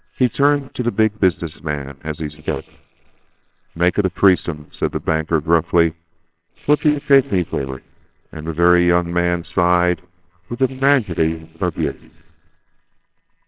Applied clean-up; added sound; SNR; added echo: neural separator model SepFormer WHAMR!.